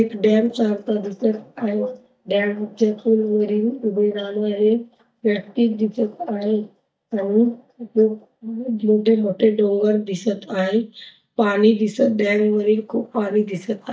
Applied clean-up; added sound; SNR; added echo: neural mask model DeepFilterNet 3.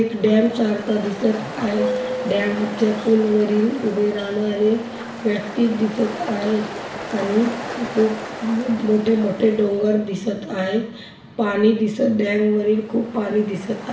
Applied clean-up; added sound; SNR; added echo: none; Ocean; 12 dB; reverberation time 0.7 s.